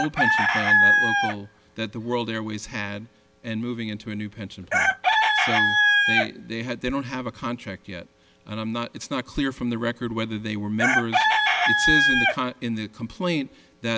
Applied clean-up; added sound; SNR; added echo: none; Chicken, rooster; -5 dB; none.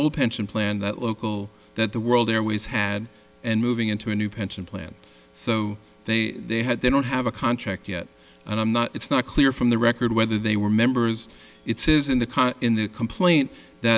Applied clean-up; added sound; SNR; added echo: none; none; none; none.